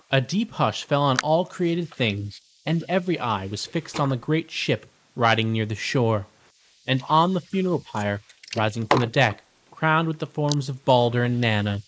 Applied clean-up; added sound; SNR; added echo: neural mask model Resemble Enhance denoiser.